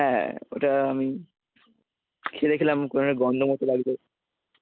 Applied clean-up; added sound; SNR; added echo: none; none; none; none.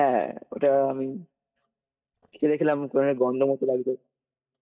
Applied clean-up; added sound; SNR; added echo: neural mask model DeepFilterNet 3.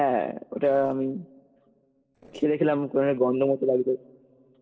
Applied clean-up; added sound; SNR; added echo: neural separator model SepFormer DNS4.